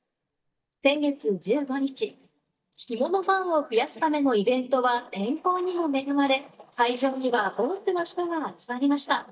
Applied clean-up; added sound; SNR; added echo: neural mask model DeepFilterNet 3.